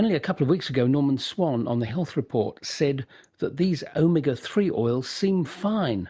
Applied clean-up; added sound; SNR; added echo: none; none; none; none.